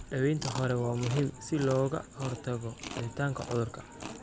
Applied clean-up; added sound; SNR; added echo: none; Chewing, mastication; 12 dB; none.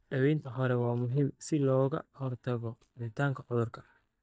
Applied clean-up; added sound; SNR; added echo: neural mask model DeepFilterNet 3.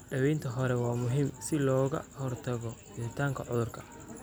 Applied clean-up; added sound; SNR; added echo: none; none; none; none.